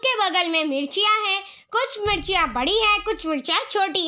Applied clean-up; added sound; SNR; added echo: none; Bass drum; 20 dB; none.